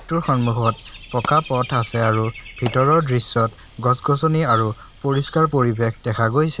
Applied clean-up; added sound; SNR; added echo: none; Fire + Bird / Dog; 18 dB; none.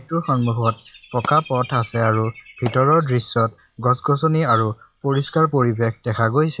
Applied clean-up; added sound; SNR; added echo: classical method log-MMSE.